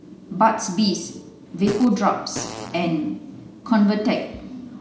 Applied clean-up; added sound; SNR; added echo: none; Fart; 13 dB; none.